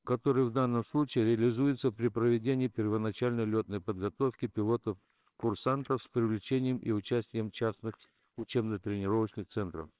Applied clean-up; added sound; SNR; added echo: neural separator model SepFormer WHAMR!.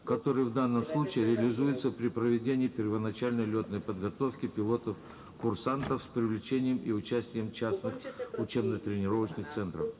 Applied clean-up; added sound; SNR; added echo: none; Subway, metro, underground; 11 dB; reverberation time 2.7 s.